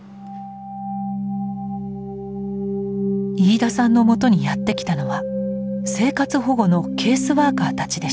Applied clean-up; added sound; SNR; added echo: none; none; none; none.